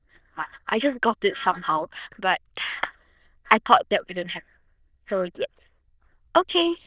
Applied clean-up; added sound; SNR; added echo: neural diffusion model UNIVERSE++.